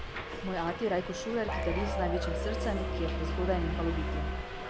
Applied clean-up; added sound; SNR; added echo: none; Musical instrument + Subway, metro, underground; -1 dB; none.